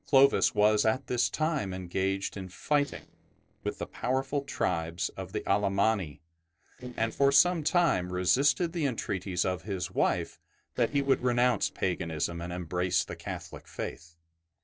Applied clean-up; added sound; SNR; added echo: neural separator model SepFormer DNS4.